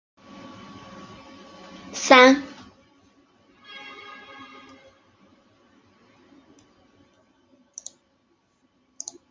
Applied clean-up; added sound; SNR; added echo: none; none; none; none.